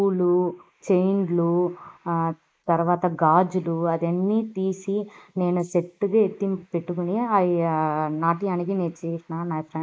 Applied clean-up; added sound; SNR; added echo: neural mask model Resemble Enhance denoiser.